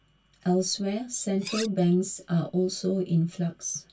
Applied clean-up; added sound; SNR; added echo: none; Cutlery, silverware; 14 dB; reverberation time 0.1 s.